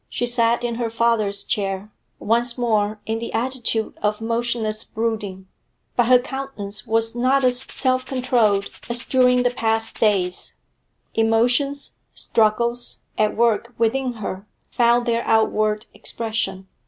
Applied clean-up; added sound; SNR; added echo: none; Rattle (instrument); 18 dB; none.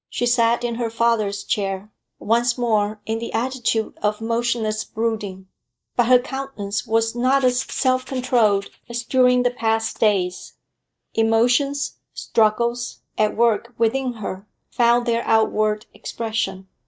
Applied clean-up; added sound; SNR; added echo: neural mask model DeepFilterNet 3.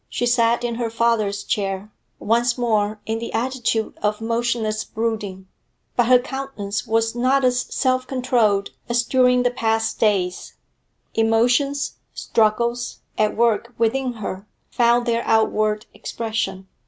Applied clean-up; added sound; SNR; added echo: none; none; none; none.